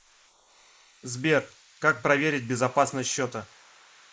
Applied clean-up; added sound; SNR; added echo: neural mask model Resemble Enhance denoiser.